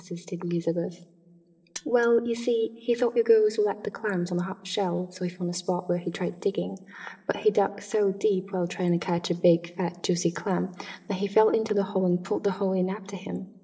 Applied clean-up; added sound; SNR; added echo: neural separator model SepFormer DNS4.